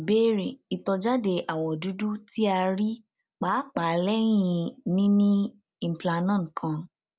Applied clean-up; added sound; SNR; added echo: none; none; none; none.